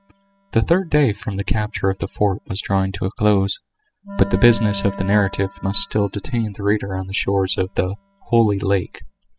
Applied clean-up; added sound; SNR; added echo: classical method spectral subtraction.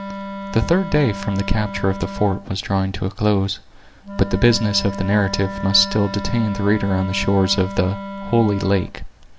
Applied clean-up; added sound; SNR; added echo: none; Wind instrument, woodwind instrument; 11 dB; none.